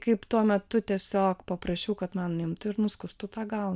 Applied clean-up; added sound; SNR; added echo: none; none; none; none.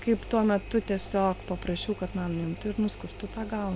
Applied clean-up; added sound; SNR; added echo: none; Engine; 13 dB; none.